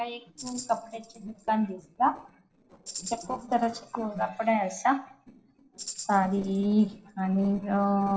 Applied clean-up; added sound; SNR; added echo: neural separator model SepFormer DNS4.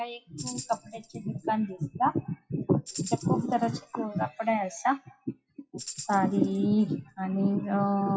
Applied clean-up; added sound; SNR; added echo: classical method WPE with log-MMSE.